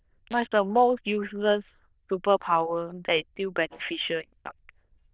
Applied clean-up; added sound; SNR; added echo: neural diffusion model UNIVERSE++.